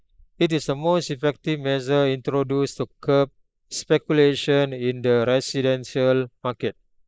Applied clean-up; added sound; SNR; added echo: neural mask model Resemble Enhance denoiser.